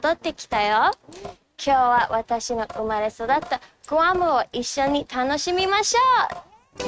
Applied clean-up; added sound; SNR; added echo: neural mask model RNNoise.